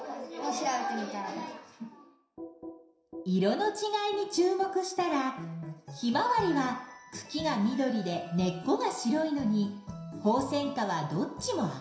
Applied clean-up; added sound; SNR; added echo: none; none; none; reverberation time 0.7 s.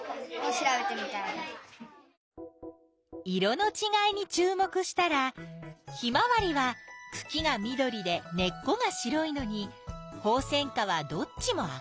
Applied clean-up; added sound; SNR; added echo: none; none; none; none.